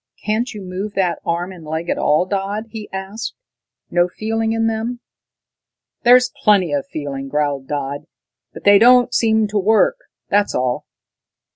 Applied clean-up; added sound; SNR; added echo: none; none; none; none.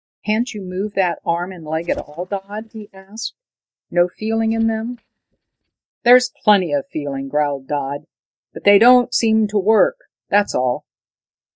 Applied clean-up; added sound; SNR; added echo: neural mask model DeepFilterNet 3.